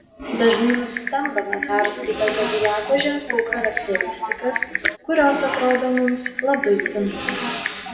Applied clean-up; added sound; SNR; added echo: none; Typing; 5 dB; reverberation time 1.1 s.